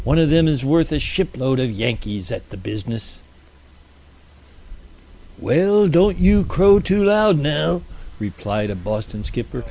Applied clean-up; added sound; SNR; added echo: none; Rain; 11 dB; none.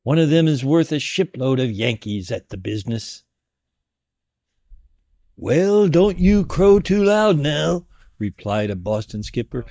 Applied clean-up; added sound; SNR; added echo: neural mask model DeepFilterNet 3.